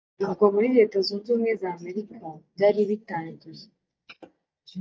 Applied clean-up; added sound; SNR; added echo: neural mask model DeepFilterNet 3.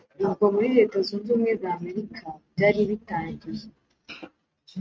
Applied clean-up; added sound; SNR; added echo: neural mask model RNNoise.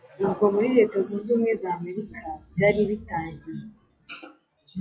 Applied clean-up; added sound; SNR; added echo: classical method log-MMSE.